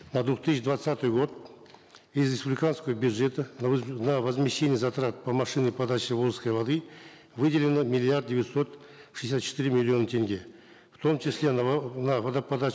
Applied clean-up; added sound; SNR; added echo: none; none; none; none.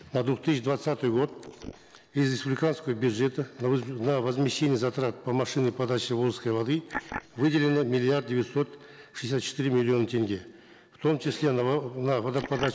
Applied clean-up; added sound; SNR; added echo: neural mask model Resemble Enhance denoiser.